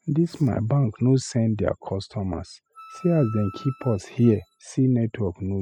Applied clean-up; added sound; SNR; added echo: classical method spectral subtraction.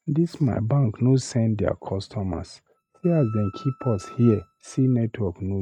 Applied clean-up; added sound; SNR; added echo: neural mask model RNNoise.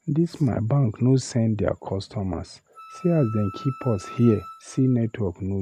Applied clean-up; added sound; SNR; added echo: none; Wind instrument, woodwind instrument; 18 dB; none.